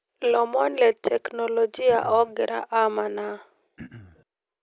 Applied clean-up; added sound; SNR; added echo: none; Cough; 19 dB; none.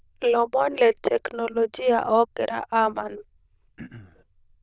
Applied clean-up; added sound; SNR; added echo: neural diffusion model UNIVERSE++.